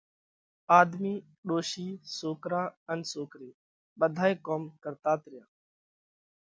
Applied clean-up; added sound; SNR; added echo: none; none; none; none.